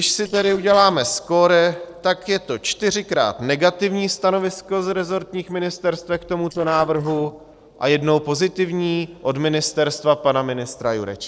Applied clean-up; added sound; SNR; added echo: neural separator model SepFormer DNS4.